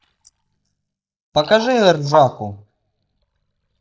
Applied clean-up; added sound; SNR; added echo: neural mask model DeepFilterNet 3.